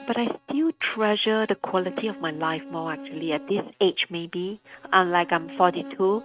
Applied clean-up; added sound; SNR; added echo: neural mask model RNNoise.